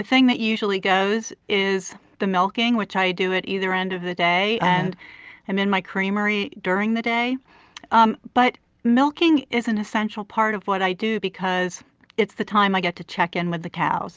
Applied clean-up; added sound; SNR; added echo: none; none; none; none.